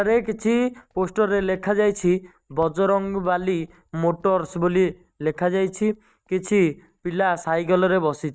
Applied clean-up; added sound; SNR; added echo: neural mask model RNNoise.